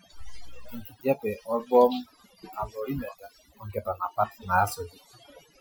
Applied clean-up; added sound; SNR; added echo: classical method Wiener filter.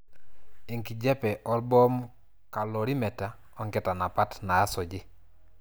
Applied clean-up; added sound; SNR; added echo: none; none; none; none.